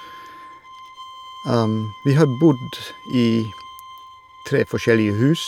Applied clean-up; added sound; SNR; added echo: none; Bowed string instrument; 18 dB; none.